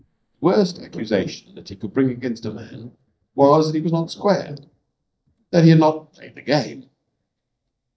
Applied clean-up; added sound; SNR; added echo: neural mask model DeepFilterNet 3.